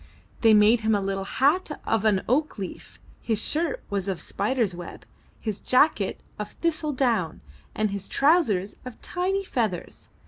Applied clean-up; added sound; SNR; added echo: none; none; none; none.